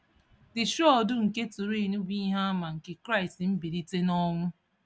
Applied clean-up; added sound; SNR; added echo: none; none; none; none.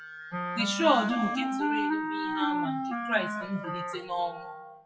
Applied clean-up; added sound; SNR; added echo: classical method WPE with log-MMSE.